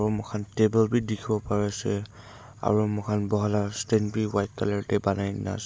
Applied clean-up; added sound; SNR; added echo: none; none; none; none.